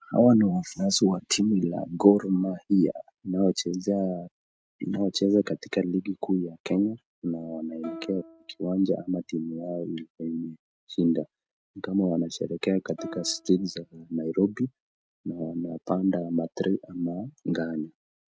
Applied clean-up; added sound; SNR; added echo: neural mask model RNNoise.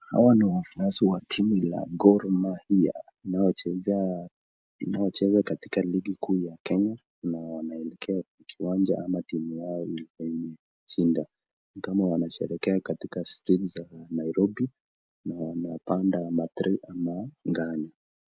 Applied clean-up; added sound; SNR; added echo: none; none; none; none.